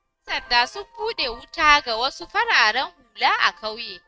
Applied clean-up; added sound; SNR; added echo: neural mask model RNNoise.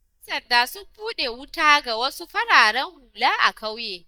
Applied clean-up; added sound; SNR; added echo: neural mask model DeepFilterNet 3.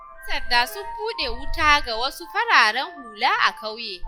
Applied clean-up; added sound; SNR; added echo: classical method log-MMSE.